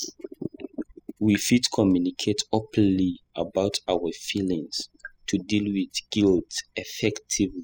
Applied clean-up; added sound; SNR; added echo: classical method spectral subtraction.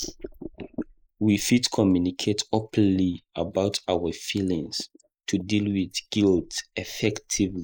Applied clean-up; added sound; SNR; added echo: neural mask model Resemble Enhance denoiser.